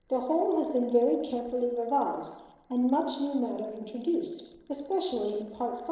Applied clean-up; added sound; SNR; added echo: neural separator model SepFormer DNS4.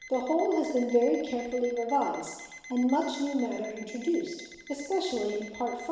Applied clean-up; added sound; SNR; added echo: none; Alarm; 18 dB; reverberation time 1.0 s.